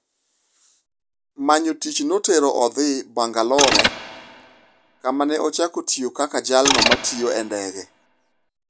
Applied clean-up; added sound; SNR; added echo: none; Mechanisms; 1 dB; none.